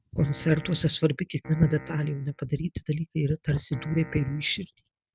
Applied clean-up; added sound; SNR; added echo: none; Piano; 17 dB; none.